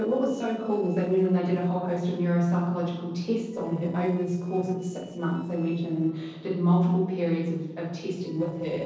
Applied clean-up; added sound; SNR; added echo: neural separator model SepFormer DNS4.